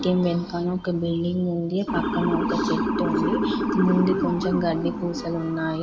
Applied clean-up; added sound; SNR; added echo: none; Motor vehicle (road) / Siren; 2 dB; none.